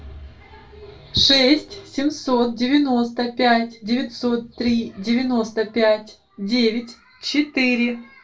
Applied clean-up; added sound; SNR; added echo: none; none; none; reverberation time 0.2 s.